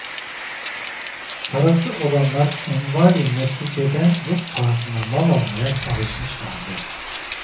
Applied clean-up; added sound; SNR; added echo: none; Rain; 10 dB; reverberation time 0.6 s.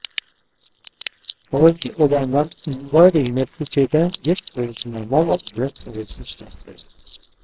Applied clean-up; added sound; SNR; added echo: neural separator model SepFormer WHAMR!.